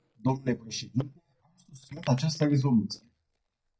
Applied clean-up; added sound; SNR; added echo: neural mask model DeepFilterNet 3.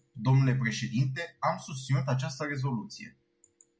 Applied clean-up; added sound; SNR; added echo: none; none; none; none.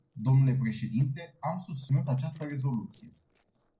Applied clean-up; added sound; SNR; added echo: neural separator model SepFormer DNS4.